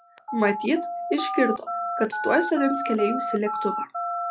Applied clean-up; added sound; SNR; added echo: classical method log-MMSE.